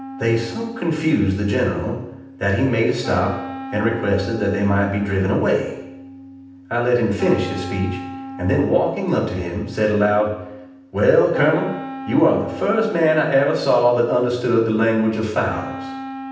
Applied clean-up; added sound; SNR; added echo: none; Wind instrument, woodwind instrument; 14 dB; reverberation time 0.8 s.